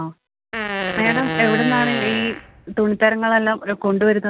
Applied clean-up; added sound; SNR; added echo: none; Fart; 5 dB; none.